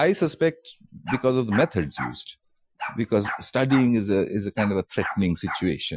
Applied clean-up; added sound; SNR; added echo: classical method Wiener filter.